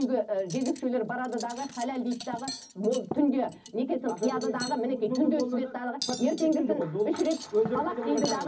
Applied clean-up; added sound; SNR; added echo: none; Cutlery, silverware; 14 dB; reverberation time 0.4 s.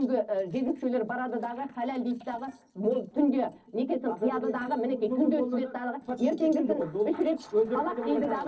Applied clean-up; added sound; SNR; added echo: neural separator model SepFormer DNS4.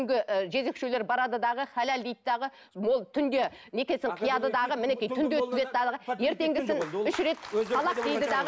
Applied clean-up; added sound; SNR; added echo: none; none; none; none.